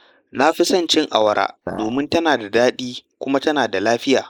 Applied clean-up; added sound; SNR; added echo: neural mask model Resemble Enhance denoiser.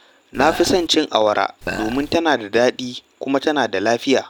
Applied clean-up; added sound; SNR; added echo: none; Burping, eructation; 9 dB; none.